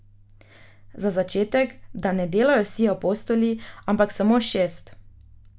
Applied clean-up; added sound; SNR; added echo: none; none; none; none.